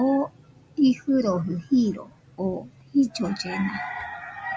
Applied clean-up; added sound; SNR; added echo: none; none; none; none.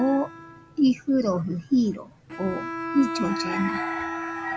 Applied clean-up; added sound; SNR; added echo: none; Bowed string instrument; 8 dB; none.